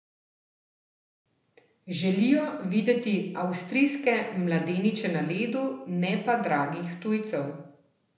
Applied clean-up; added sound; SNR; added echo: none; none; none; none.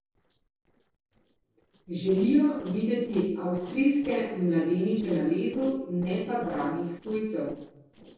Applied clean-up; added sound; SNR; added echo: neural separator model SepFormer DNS4.